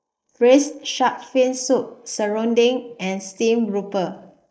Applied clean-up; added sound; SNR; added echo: neural mask model Resemble Enhance denoiser.